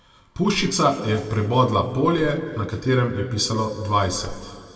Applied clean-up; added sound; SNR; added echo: none; Bird; 15 dB; reverberation time 2.0 s.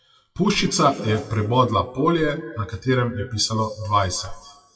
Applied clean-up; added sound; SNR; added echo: classical method WPE with log-MMSE.